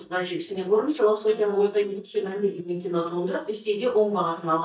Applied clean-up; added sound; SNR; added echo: neural mask model DeepFilterNet 3.